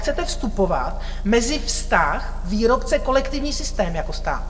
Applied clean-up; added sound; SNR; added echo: none; Motor vehicle (road) / Engine; 4 dB; reverberation time 0.8 s.